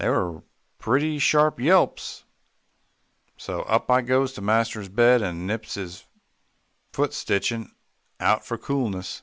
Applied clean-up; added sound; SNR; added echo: none; none; none; none.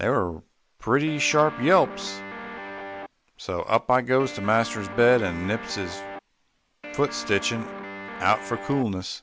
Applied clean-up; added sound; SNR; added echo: none; Guitar; 11 dB; none.